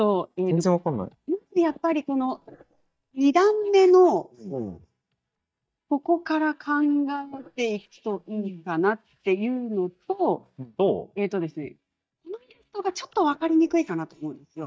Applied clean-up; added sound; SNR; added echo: neural mask model DeepFilterNet 3.